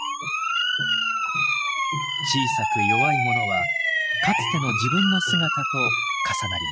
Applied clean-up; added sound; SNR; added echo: classical method spectral subtraction.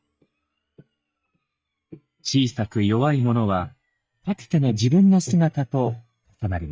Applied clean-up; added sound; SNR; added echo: neural mask model DeepFilterNet 3.